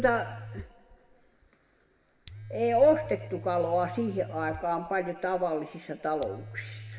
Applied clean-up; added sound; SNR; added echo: none; Domestic sounds, home sounds; 15 dB; reverberation time 1.1 s.